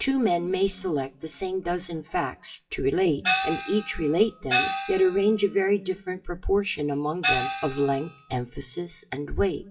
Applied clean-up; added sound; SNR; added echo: classical method WPE with log-MMSE.